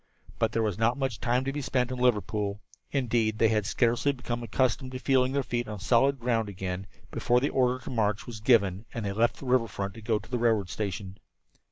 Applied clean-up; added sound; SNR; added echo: none; none; none; none.